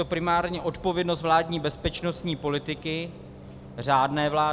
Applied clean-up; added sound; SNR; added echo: none; Bus; 17 dB; none.